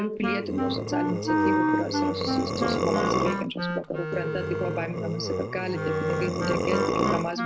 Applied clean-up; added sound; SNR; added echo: none; Wind instrument, woodwind instrument + Burping, eructation; -5 dB; none.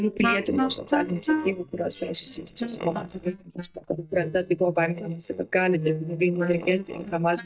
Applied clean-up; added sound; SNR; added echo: neural mask model DeepFilterNet 3.